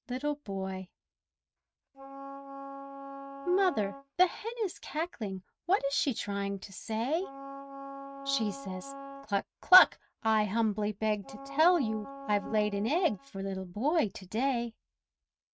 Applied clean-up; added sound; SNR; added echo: neural mask model RNNoise.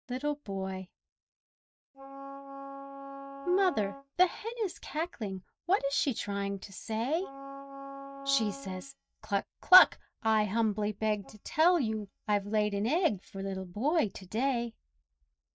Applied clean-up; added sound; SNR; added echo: neural mask model DeepFilterNet 3.